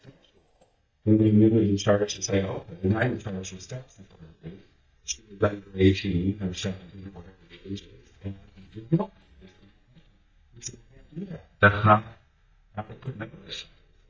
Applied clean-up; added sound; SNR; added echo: neural mask model DeepFilterNet 3.